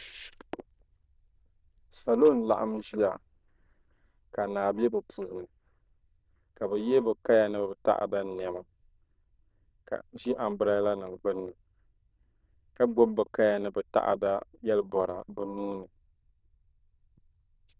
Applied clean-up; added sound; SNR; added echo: neural diffusion model UNIVERSE++.